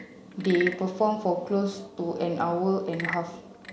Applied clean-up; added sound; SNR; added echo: none; Wood / Percussion / Frog; 12 dB; none.